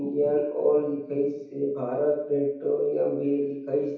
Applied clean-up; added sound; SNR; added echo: none; none; none; reverberation time 2.2 s.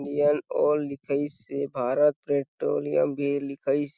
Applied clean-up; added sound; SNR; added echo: none; none; none; none.